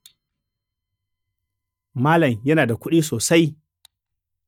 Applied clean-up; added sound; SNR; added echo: neural mask model DeepFilterNet 3.